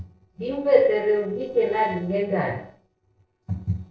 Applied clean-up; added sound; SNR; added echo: neural separator model SepFormer DNS4.